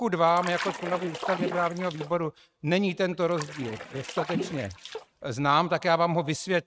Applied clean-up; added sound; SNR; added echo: neural mask model RNNoise.